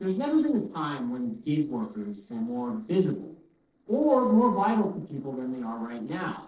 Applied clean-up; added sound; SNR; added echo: neural separator model SepFormer DNS4.